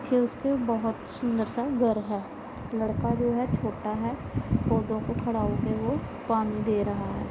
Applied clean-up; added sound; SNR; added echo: none; none; none; none.